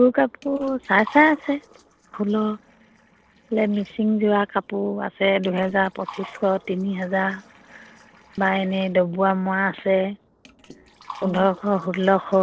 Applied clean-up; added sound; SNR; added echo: neural separator model SepFormer DNS4.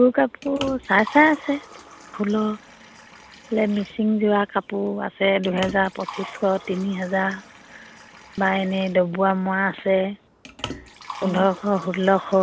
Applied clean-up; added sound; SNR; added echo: none; Liquid; 18 dB; none.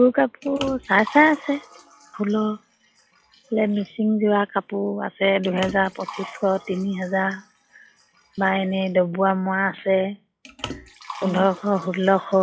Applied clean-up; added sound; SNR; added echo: classical method log-MMSE.